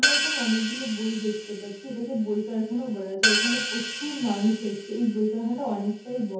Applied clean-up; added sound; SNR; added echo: none; Hi-hat; 2 dB; reverberation time 0.6 s.